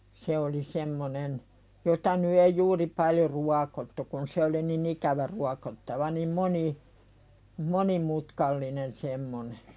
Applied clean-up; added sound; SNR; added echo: none; none; none; none.